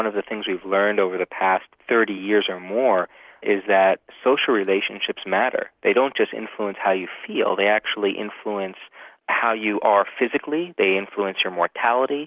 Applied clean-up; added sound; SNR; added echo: none; none; none; none.